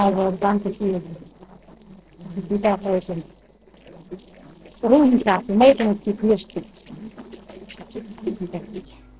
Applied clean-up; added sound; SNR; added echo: neural separator model SepFormer DNS4.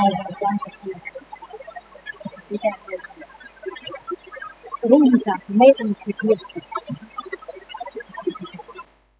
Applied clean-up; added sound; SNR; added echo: classical method spectral subtraction.